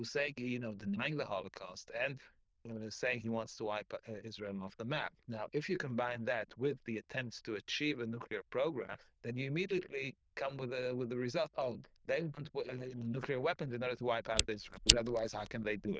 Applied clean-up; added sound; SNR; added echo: neural diffusion model UNIVERSE++.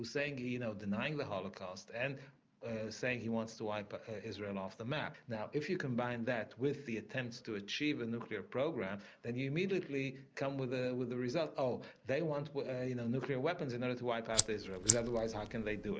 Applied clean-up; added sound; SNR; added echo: neural mask model Resemble Enhance denoiser.